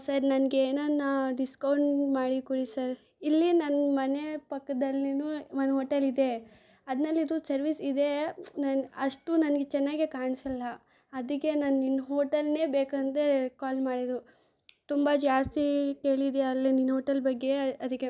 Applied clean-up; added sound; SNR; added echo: none; none; none; none.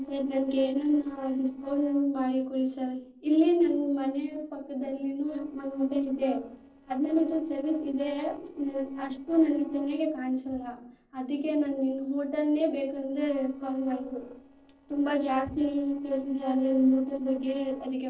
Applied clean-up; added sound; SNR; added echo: neural separator model SepFormer DNS4.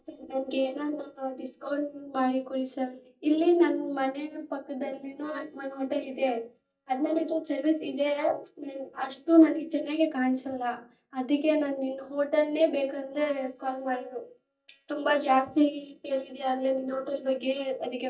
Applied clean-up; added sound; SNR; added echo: neural mask model DeepFilterNet 3.